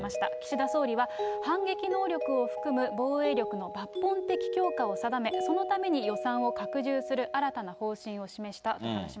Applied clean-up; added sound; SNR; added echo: none; Mallet percussion; 4 dB; none.